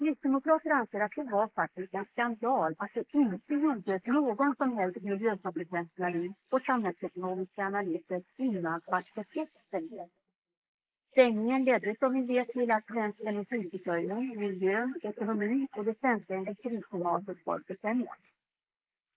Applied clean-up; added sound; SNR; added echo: neural mask model Resemble Enhance denoiser.